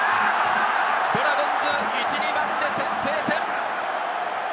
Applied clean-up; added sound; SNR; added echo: none; none; none; none.